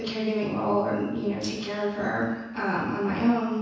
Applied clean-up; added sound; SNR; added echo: none; none; none; reverberation time 1.1 s.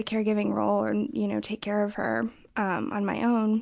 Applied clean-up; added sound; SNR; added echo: none; none; none; none.